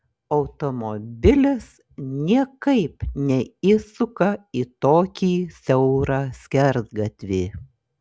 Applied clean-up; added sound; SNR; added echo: none; none; none; none.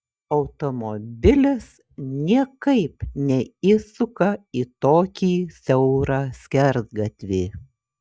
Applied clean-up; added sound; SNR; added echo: neural mask model DeepFilterNet 3.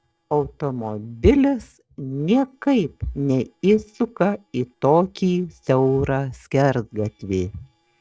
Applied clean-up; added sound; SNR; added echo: neural separator model SepFormer DNS4.